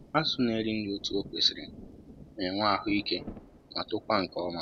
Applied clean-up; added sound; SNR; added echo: none; Rain; 16 dB; none.